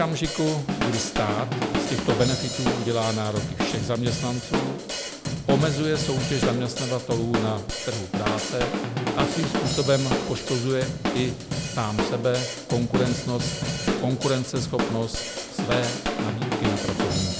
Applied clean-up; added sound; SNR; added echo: none; Drum / Drum kit; 1 dB; none.